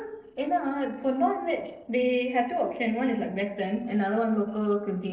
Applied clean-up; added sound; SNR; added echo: neural separator model SepFormer DNS4.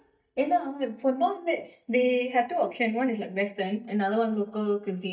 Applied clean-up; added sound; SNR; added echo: neural mask model DeepFilterNet 3.